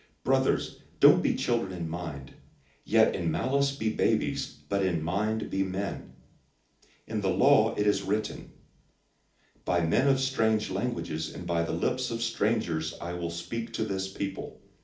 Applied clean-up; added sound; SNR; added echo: none; none; none; reverberation time 0.4 s.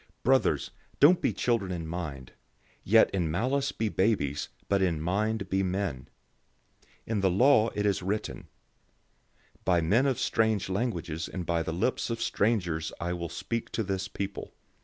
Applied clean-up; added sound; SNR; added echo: none; none; none; none.